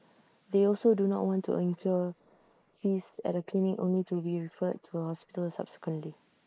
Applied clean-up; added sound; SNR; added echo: neural mask model Resemble Enhance denoiser.